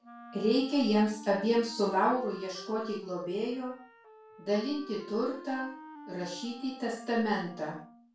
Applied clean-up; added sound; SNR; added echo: none; Wind instrument, woodwind instrument; 17 dB; reverberation time 0.4 s.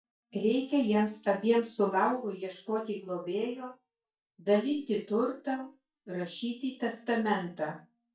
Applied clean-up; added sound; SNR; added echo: neural mask model DeepFilterNet 3.